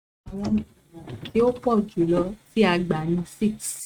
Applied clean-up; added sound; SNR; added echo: neural mask model RNNoise.